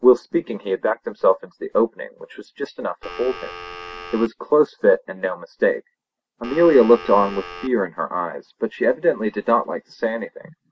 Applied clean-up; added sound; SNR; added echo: none; Telephone; 13 dB; none.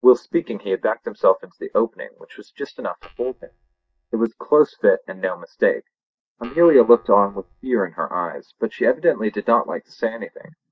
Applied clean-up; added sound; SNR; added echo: neural mask model DeepFilterNet 3.